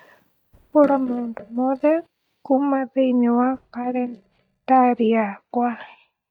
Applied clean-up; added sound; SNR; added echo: neural mask model DeepFilterNet 3.